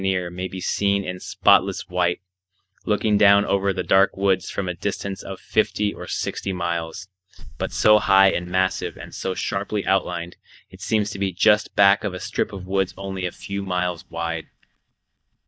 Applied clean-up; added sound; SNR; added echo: neural mask model DeepFilterNet 3.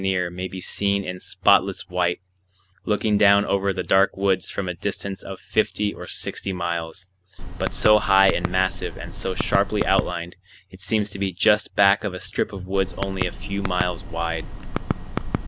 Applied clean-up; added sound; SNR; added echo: none; Typing; 4 dB; none.